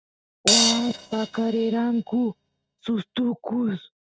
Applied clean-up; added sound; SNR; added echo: neural mask model RNNoise.